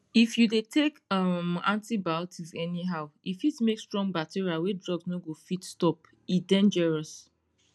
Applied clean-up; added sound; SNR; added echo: none; none; none; none.